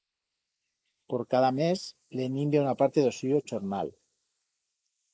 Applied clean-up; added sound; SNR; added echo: neural mask model Resemble Enhance denoiser.